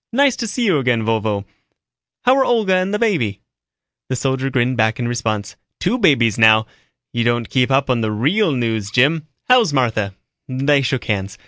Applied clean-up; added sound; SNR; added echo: none; none; none; none.